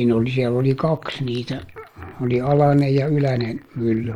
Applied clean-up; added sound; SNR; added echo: neural mask model Resemble Enhance denoiser.